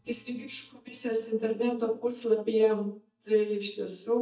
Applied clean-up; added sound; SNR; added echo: neural mask model DeepFilterNet 3.